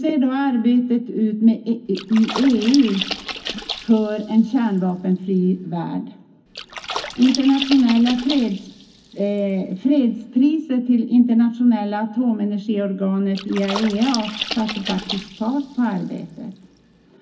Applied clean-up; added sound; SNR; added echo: none; Splash, splatter; 12 dB; reverberation time 0.4 s.